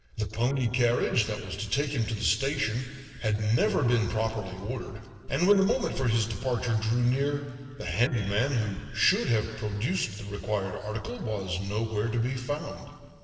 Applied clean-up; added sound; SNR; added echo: neural separator model SepFormer DNS4.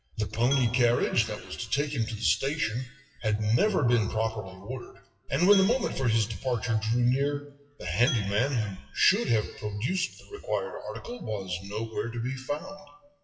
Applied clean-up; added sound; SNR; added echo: classical method WPE with log-MMSE.